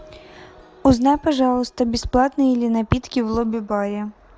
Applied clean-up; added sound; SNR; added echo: none; none; none; none.